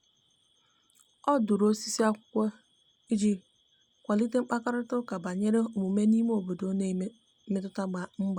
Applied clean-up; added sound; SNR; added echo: none; none; none; none.